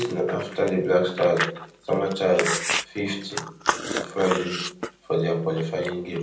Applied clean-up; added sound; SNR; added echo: none; Chewing, mastication; 6 dB; reverberation time 0.6 s.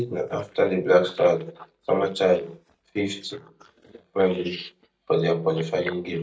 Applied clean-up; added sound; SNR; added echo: neural mask model DeepFilterNet 3.